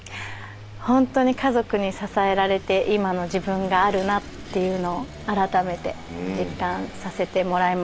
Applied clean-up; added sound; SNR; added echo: none; Engine / Vehicle; 15 dB; none.